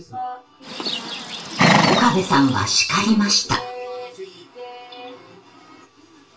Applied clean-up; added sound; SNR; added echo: none; Livestock, farm animals, working animals; -2 dB; reverberation time 0.2 s.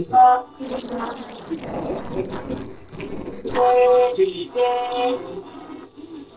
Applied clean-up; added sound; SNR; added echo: neural separator model SepFormer DNS4.